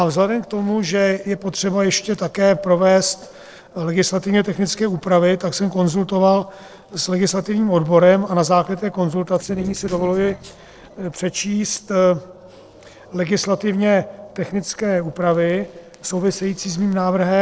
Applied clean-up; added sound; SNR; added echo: neural separator model SepFormer DNS4.